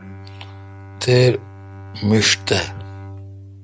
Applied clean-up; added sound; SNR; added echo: none; Bowed string instrument; 14 dB; none.